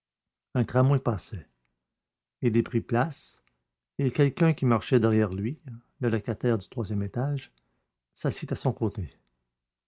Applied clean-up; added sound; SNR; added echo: none; none; none; none.